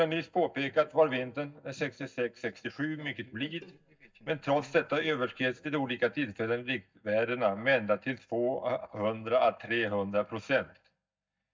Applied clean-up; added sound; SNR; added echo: neural mask model DeepFilterNet 3.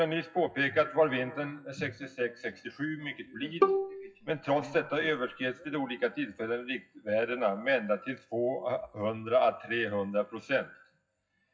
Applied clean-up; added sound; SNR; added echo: classical method WPE with log-MMSE.